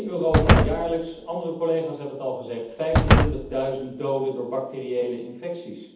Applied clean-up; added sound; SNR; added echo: none; Slam; -4 dB; reverberation time 0.8 s.